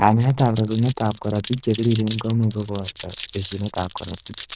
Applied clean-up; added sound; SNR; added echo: neural diffusion model UNIVERSE++.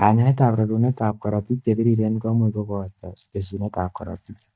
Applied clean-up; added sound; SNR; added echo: neural mask model DeepFilterNet 3.